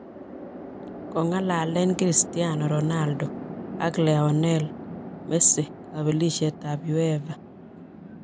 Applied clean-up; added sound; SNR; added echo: none; Chatter / Traffic noise, roadway noise / Train; 11 dB; none.